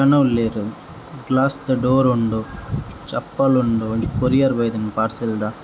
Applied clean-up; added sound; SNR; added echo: none; none; none; none.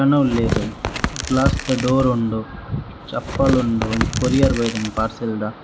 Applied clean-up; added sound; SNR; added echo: none; Tearing; 5 dB; none.